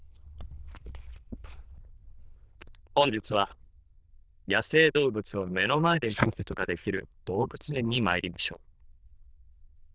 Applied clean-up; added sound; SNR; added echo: neural diffusion model UNIVERSE++.